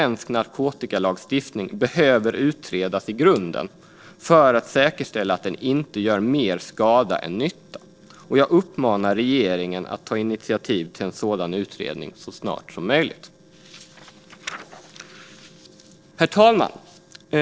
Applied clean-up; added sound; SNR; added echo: neural separator model SepFormer DNS4.